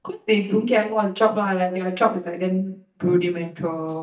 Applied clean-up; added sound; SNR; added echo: neural mask model DeepFilterNet 3.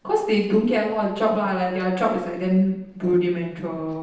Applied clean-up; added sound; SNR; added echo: neural separator model SepFormer DNS4.